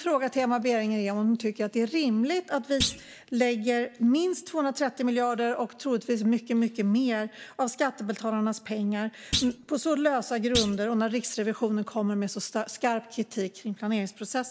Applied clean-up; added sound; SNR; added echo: none; Thump, thud; 8 dB; none.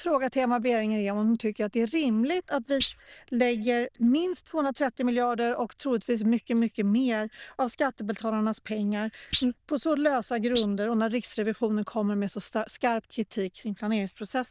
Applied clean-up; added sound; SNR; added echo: neural diffusion model UNIVERSE++.